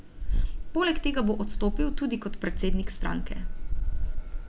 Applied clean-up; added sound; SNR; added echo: none; Keys jangling; -4 dB; none.